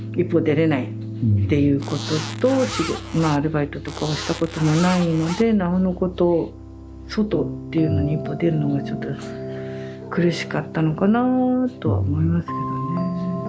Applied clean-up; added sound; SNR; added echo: none; Zipper (clothing); 11 dB; none.